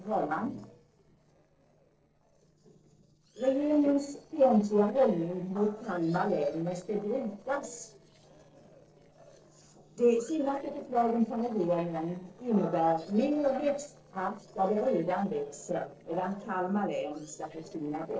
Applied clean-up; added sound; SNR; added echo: neural separator model SepFormer DNS4.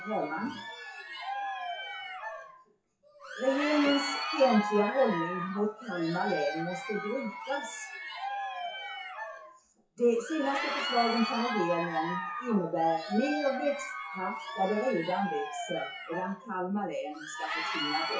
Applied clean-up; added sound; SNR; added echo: classical method WPE with log-MMSE.